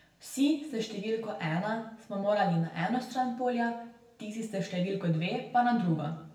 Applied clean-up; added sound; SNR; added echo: none; none; none; reverberation time 0.7 s.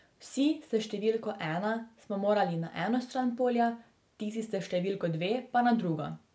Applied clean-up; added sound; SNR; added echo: none; none; none; none.